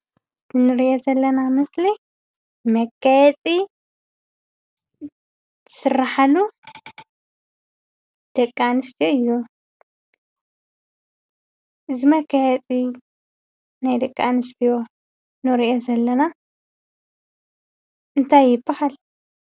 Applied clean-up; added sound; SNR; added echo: none; none; none; none.